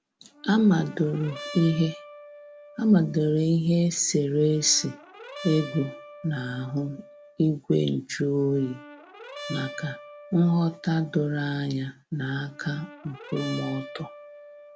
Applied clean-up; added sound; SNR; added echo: none; Brass instrument; 17 dB; none.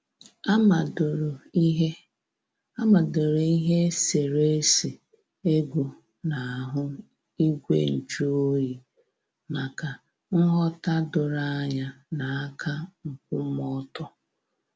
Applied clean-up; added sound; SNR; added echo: none; none; none; none.